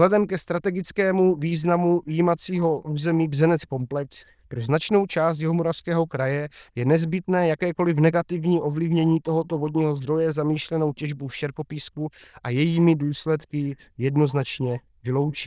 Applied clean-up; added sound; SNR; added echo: neural diffusion model UNIVERSE++.